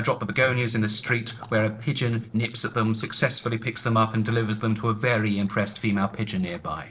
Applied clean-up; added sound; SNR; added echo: neural separator model SepFormer DNS4.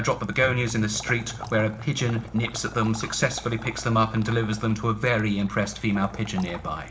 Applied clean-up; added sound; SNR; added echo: none; Water / Liquid; 18 dB; reverberation time 0.5 s.